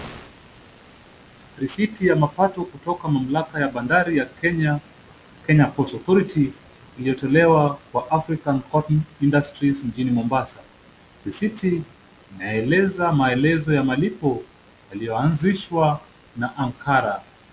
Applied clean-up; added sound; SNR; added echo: none; none; none; none.